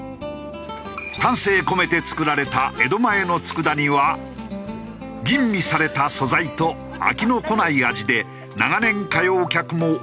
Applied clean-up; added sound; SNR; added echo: none; none; none; none.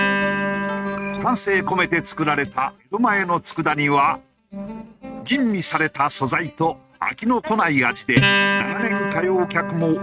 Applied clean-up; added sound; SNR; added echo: neural mask model RNNoise.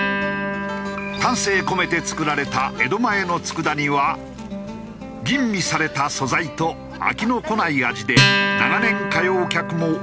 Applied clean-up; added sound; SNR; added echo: none; Acoustic guitar; 4 dB; none.